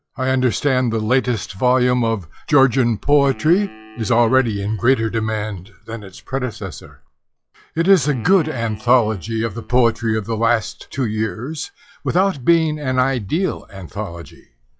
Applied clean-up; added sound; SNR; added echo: classical method log-MMSE.